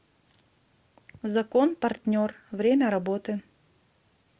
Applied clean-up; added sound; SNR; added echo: none; none; none; none.